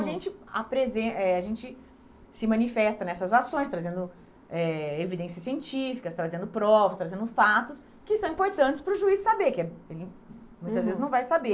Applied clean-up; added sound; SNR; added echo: none; none; none; none.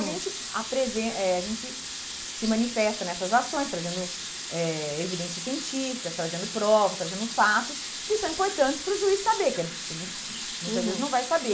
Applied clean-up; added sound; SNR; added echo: none; Sink (filling or washing) / Water tap, faucet; 8 dB; none.